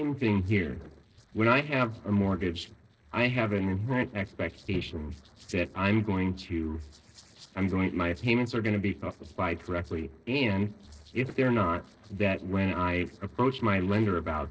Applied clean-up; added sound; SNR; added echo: neural separator model SepFormer DNS4.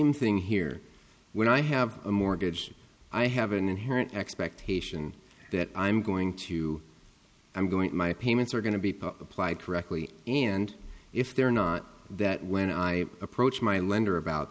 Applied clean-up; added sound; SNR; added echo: none; none; none; none.